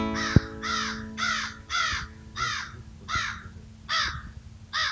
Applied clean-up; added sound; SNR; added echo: none; Guitar + Crow; -3 dB; none.